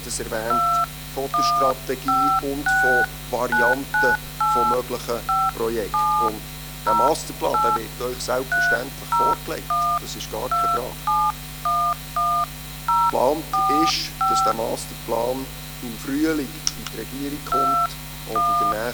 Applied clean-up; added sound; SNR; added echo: none; Telephone; -4 dB; none.